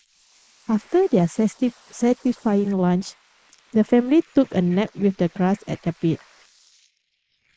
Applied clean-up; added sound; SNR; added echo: neural mask model Resemble Enhance denoiser.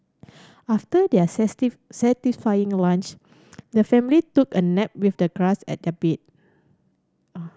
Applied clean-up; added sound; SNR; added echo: none; none; none; none.